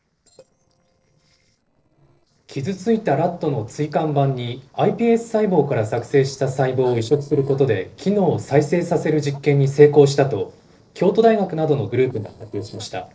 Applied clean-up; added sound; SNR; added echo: neural separator model SepFormer DNS4.